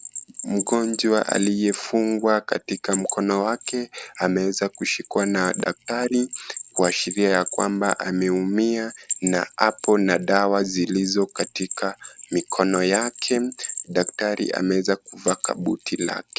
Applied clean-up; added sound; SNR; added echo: none; Bell; 12 dB; none.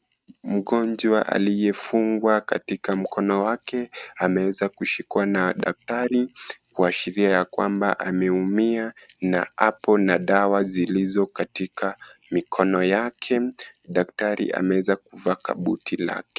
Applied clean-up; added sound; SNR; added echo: neural mask model RNNoise.